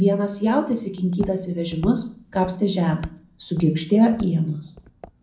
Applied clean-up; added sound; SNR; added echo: none; Walk, footsteps; 20 dB; reverberation time 0.6 s.